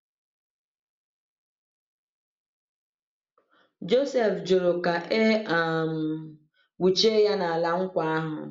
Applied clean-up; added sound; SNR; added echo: none; none; none; none.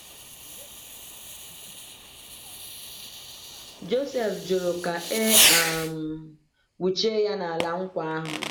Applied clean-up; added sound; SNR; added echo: none; Fireworks; 0 dB; none.